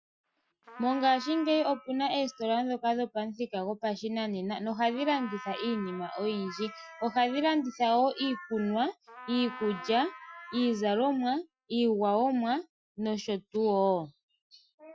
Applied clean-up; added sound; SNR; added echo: classical method Wiener filter.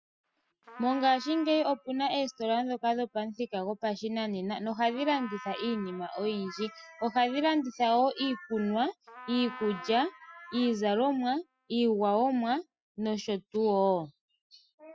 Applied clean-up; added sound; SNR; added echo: classical method spectral subtraction.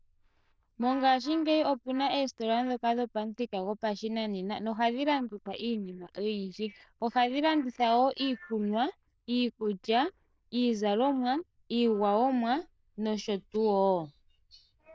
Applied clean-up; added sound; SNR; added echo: neural diffusion model UNIVERSE++.